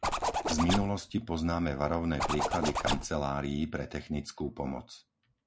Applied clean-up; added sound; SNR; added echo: none; Zipper (clothing); 0 dB; none.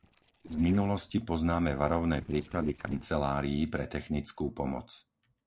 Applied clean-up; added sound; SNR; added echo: neural separator model SepFormer DNS4.